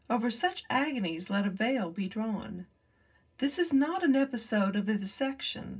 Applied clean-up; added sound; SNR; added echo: none; none; none; reverberation time 0.2 s.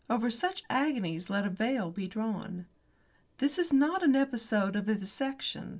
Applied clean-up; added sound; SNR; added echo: none; none; none; none.